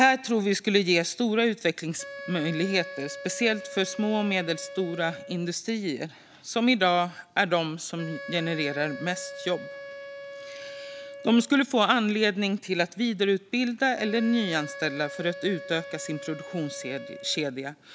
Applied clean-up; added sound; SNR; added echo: none; Wind instrument, woodwind instrument; 15 dB; none.